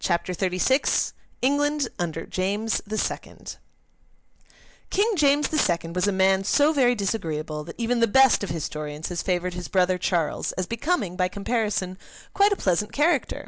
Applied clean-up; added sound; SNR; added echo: none; none; none; none.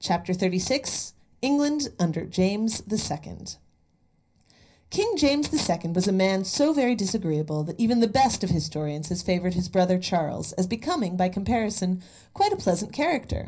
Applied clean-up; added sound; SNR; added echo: none; none; none; reverberation time 0.4 s.